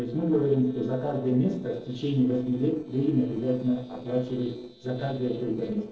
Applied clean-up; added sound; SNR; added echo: neural separator model SepFormer DNS4.